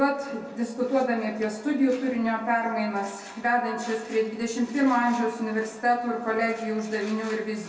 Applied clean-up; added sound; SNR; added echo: none; none; none; reverberation time 0.2 s.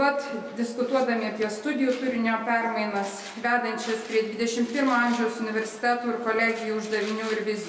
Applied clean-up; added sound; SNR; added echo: none; none; none; none.